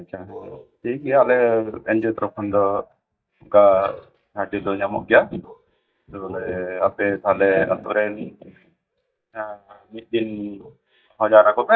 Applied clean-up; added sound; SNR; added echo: neural mask model DeepFilterNet 3.